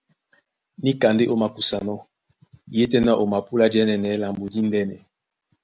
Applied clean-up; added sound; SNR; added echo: none; none; none; none.